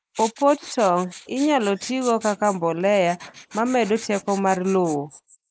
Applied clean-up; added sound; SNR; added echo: neural mask model Resemble Enhance denoiser.